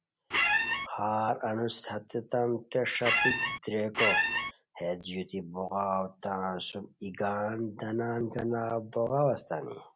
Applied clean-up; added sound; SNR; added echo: none; Squeak; -5 dB; none.